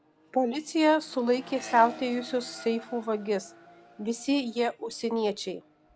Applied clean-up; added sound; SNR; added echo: none; Accelerating, revving, vroom; 19 dB; none.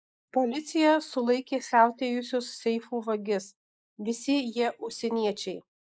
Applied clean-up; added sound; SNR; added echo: neural mask model Resemble Enhance denoiser.